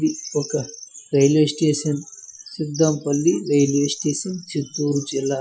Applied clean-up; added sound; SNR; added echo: classical method Wiener filter.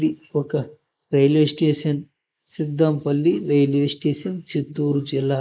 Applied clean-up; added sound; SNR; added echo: neural mask model Resemble Enhance denoiser.